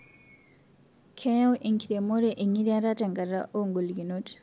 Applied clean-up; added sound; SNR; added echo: none; none; none; none.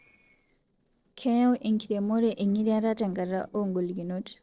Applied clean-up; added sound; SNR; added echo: neural separator model SepFormer DNS4.